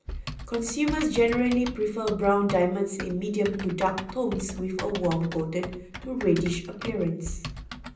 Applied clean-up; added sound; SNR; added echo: none; Typing; 11 dB; reverberation time 0.6 s.